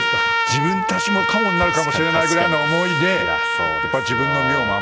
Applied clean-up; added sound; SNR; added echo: none; Trumpet; -2 dB; none.